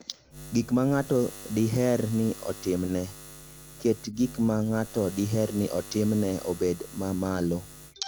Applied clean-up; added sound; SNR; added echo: none; Buzz; 17 dB; none.